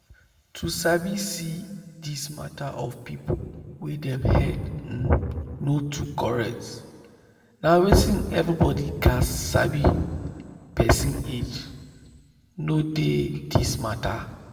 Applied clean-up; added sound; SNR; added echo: none; none; none; reverberation time 1.4 s.